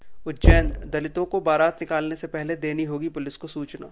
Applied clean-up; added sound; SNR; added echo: none; Knock / Wood; -2 dB; none.